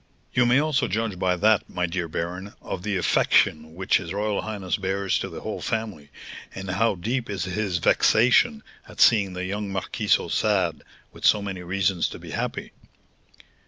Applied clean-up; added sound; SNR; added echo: none; none; none; none.